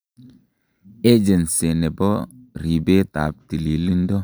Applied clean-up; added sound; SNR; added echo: none; none; none; none.